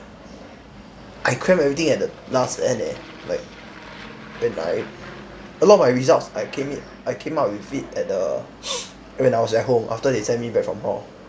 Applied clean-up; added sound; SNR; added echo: none; Aircraft; 19 dB; none.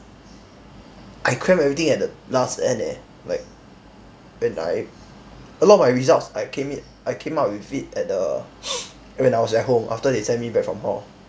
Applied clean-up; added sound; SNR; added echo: none; none; none; none.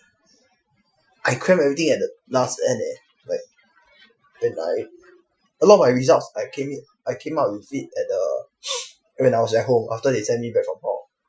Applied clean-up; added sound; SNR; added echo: classical method Wiener filter.